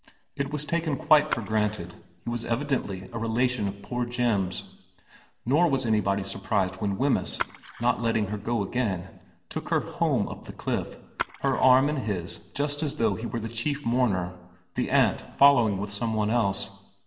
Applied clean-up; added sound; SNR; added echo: none; Splash, splatter; 13 dB; reverberation time 1.0 s.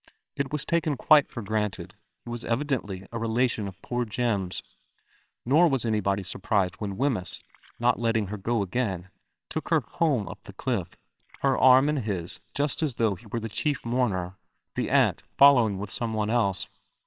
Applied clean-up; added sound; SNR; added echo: neural separator model SepFormer WHAMR!.